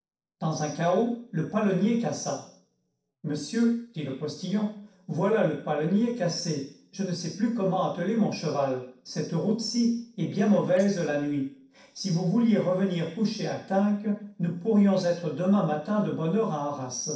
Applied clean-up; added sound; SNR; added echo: neural separator model SepFormer DNS4.